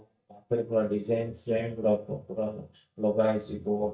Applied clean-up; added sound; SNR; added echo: neural mask model DeepFilterNet 3.